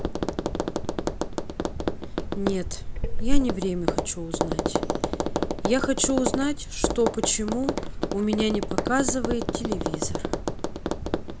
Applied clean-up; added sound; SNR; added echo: none; Tap; -3 dB; none.